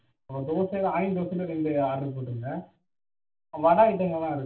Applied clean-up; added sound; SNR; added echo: none; none; none; reverberation time 0.2 s.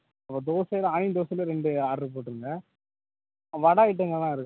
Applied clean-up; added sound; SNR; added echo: none; none; none; none.